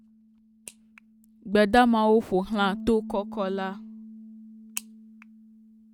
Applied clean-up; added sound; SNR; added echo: neural mask model RNNoise.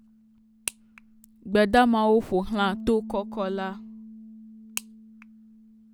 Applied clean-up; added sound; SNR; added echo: none; Bass guitar; 16 dB; none.